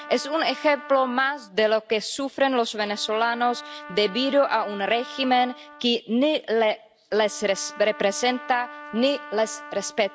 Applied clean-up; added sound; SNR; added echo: none; Trumpet; 17 dB; none.